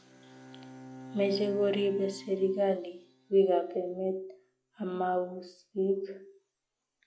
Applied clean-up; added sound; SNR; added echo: classical method log-MMSE.